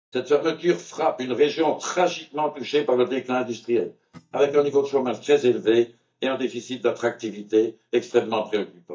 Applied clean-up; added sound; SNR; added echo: neural mask model DeepFilterNet 3.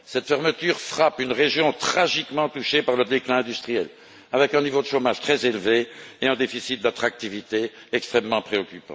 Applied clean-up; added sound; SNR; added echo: none; none; none; none.